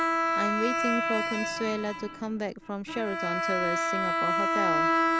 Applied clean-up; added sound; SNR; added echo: none; Bowed string instrument; -5 dB; none.